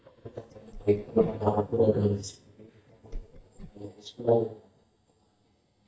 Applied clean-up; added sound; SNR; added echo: neural mask model DeepFilterNet 3.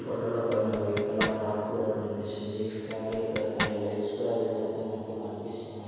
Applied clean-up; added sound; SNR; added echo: none; Zipper (clothing); 6 dB; reverberation time 2.2 s.